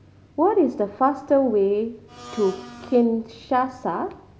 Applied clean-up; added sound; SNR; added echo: none; Domestic sounds, home sounds; 17 dB; none.